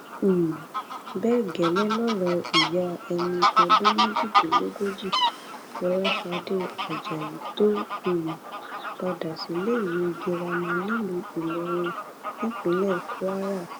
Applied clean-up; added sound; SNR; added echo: none; Fowl; 1 dB; none.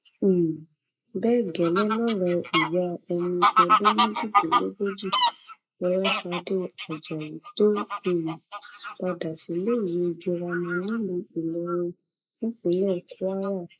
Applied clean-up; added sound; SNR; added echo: neural mask model Resemble Enhance denoiser.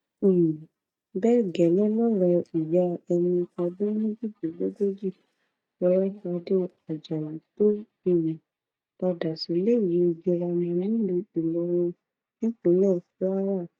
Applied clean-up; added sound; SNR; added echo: neural mask model DeepFilterNet 3.